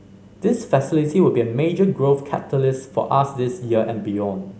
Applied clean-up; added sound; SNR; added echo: none; none; none; none.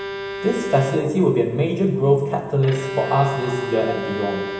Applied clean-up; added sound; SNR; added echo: none; Bowed string instrument; 9 dB; reverberation time 1.4 s.